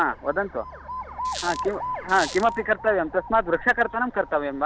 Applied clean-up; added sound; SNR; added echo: none; Squeak + Alarm; 10 dB; none.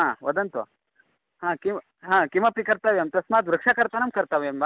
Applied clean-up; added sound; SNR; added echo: none; none; none; none.